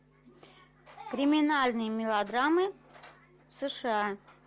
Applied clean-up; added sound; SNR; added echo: none; none; none; none.